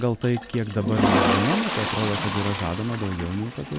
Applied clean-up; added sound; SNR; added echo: none; Toilet flush; 0 dB; none.